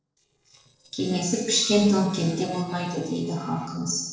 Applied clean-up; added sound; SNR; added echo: neural separator model SepFormer DNS4.